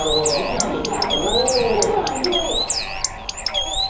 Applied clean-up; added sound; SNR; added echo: none; Bird; 2 dB; reverberation time 2.8 s.